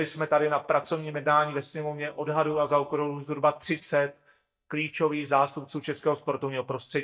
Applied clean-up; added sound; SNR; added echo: neural mask model DeepFilterNet 3.